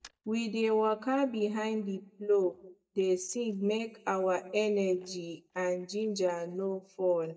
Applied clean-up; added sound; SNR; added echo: neural mask model DeepFilterNet 3.